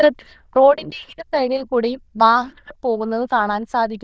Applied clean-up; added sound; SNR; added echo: neural diffusion model UNIVERSE++.